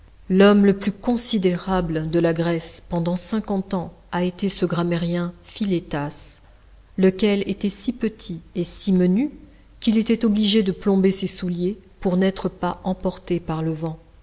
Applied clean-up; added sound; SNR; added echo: none; none; none; none.